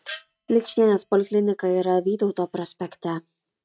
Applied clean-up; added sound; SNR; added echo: neural mask model RNNoise.